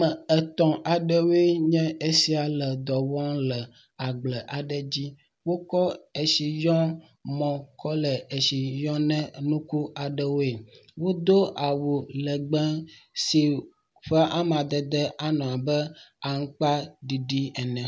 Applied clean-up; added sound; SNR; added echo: none; none; none; none.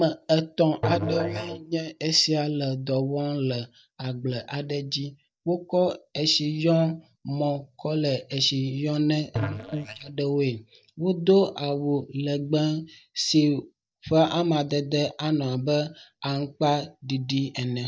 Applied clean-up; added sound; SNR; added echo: neural mask model DeepFilterNet 3.